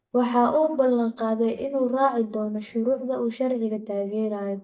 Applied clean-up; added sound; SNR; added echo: neural mask model DeepFilterNet 3.